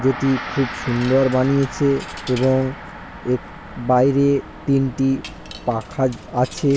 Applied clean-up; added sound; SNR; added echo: none; Gong + Coin (dropping); 13 dB; none.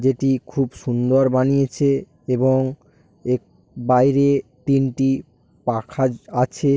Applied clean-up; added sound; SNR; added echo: none; none; none; none.